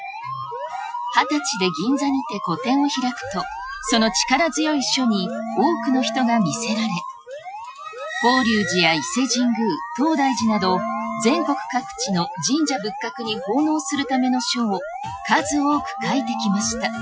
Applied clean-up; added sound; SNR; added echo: classical method Wiener filter.